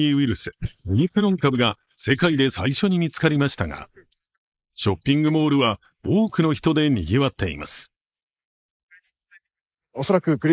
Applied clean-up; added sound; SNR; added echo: neural mask model Resemble Enhance denoiser.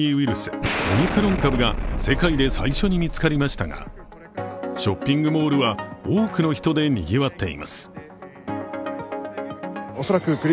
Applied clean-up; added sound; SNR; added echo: none; Explosion; 3 dB; none.